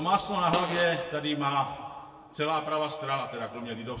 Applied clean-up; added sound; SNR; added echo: none; Fart; 6 dB; reverberation time 1.5 s.